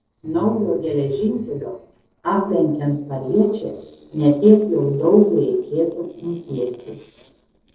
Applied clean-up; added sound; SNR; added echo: neural separator model SepFormer DNS4.